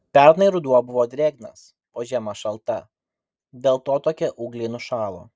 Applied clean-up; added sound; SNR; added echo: none; none; none; none.